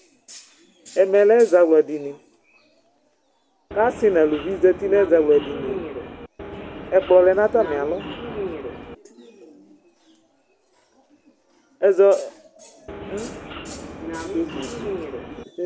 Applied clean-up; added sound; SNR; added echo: none; Subway, metro, underground; 10 dB; none.